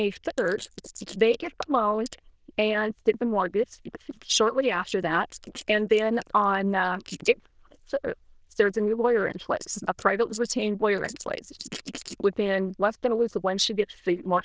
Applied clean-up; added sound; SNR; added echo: neural diffusion model UNIVERSE++.